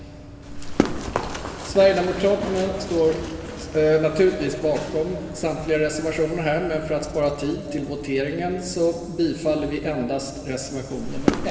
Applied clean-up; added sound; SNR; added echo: none; Run; 8 dB; reverberation time 2.5 s.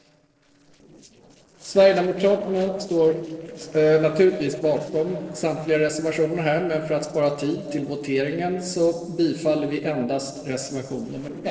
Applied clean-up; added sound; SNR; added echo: neural separator model SepFormer DNS4.